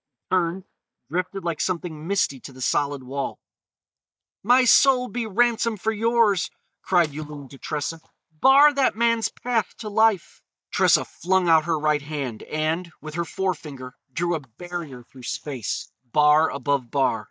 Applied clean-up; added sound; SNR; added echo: neural mask model DeepFilterNet 3.